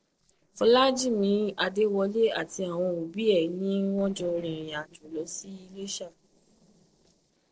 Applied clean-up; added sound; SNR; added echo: neural separator model SepFormer DNS4.